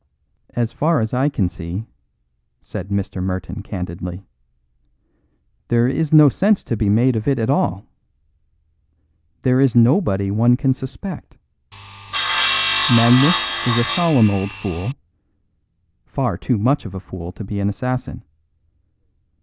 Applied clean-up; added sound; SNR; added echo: none; Sawing; 2 dB; none.